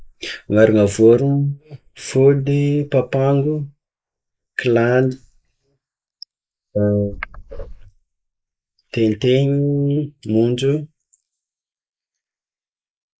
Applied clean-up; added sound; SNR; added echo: neural mask model Resemble Enhance denoiser.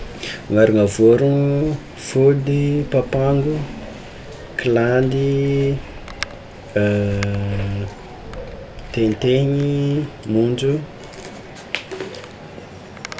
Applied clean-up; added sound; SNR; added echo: none; Wind; 17 dB; none.